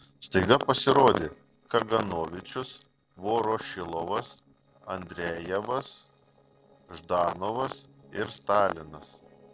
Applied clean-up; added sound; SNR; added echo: neural separator model SepFormer DNS4.